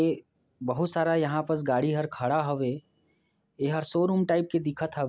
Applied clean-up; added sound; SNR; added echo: none; none; none; none.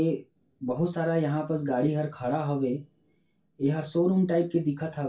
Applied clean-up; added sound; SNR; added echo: none; none; none; reverberation time 0.2 s.